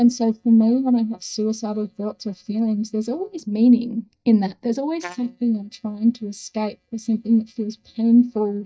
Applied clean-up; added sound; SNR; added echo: neural mask model DeepFilterNet 3.